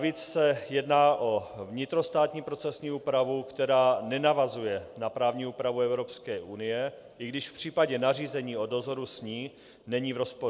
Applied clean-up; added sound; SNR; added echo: none; none; none; none.